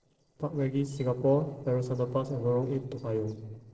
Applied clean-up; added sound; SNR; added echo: neural separator model SepFormer DNS4.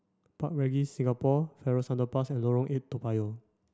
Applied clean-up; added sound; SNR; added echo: none; none; none; none.